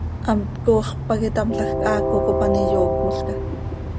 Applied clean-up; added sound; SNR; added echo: none; Train; -1 dB; none.